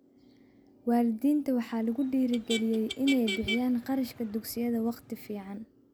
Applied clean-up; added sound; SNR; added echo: none; Motor vehicle (road); 11 dB; none.